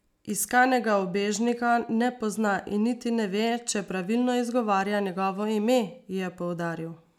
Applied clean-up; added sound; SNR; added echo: none; none; none; none.